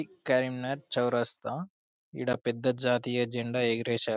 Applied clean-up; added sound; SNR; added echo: none; none; none; none.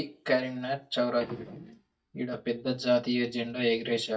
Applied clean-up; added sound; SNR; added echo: neural mask model DeepFilterNet 3.